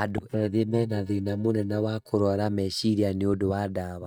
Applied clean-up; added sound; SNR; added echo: neural mask model DeepFilterNet 3.